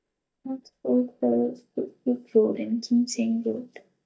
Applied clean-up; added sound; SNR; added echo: neural mask model DeepFilterNet 3.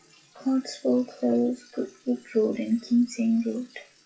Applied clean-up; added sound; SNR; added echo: classical method WPE with log-MMSE.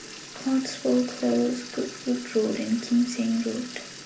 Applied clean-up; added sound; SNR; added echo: none; Sink (filling or washing) / Water tap, faucet; 15 dB; reverberation time 0.3 s.